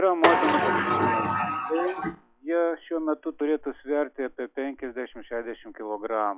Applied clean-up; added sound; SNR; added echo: classical method log-MMSE.